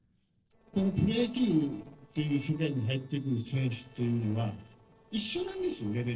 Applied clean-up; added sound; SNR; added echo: neural separator model SepFormer DNS4.